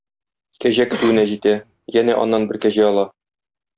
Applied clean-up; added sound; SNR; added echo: none; Cough; 13 dB; none.